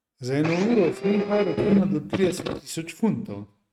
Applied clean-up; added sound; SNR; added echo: neural mask model RNNoise.